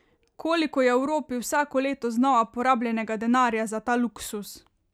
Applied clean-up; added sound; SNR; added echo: none; none; none; none.